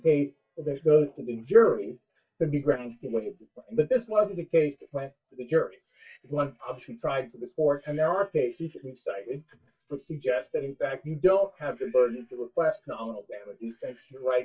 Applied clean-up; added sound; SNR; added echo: neural mask model DeepFilterNet 3.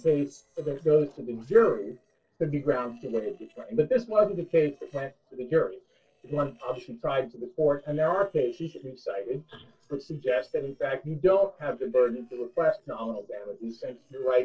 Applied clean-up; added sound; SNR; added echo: neural separator model SepFormer DNS4.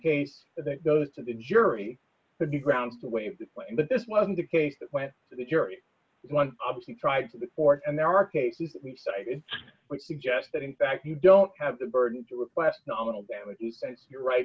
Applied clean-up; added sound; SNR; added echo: none; none; none; none.